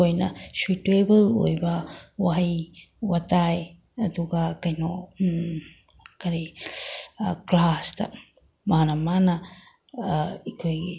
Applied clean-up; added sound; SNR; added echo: none; none; none; none.